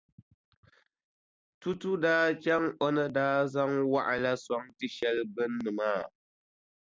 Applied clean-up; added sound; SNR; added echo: none; none; none; none.